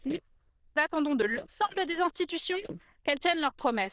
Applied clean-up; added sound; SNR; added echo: neural diffusion model UNIVERSE++.